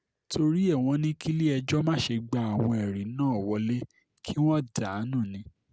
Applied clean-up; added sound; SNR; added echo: none; none; none; none.